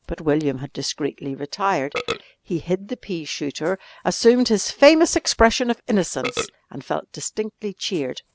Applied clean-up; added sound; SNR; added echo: none; Burping, eructation; 16 dB; none.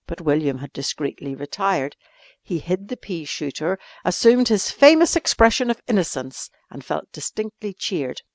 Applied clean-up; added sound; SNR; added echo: none; none; none; none.